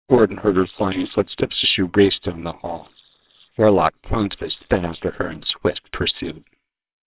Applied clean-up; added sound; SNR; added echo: neural separator model SepFormer WHAMR!.